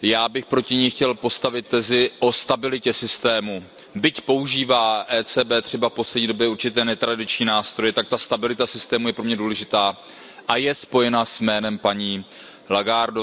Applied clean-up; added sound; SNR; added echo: none; none; none; none.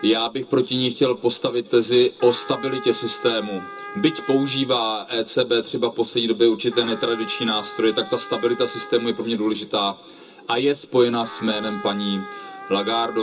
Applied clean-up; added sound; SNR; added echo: none; Trumpet; 16 dB; reverberation time 0.2 s.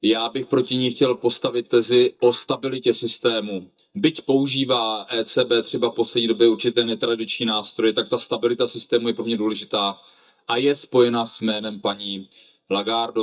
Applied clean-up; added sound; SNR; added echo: neural mask model DeepFilterNet 3.